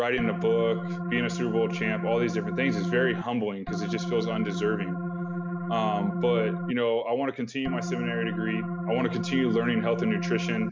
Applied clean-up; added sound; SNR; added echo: none; Organ; 3 dB; none.